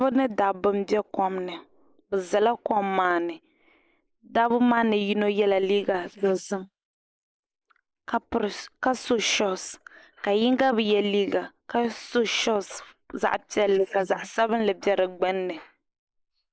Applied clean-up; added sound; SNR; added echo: neural mask model Resemble Enhance denoiser.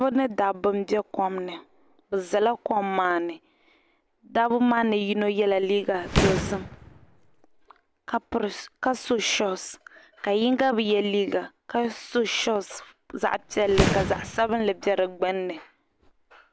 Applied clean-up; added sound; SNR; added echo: none; Fireworks; 3 dB; none.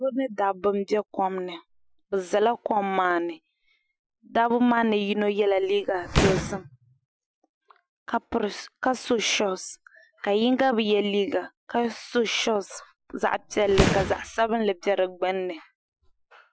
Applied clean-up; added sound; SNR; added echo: classical method Wiener filter.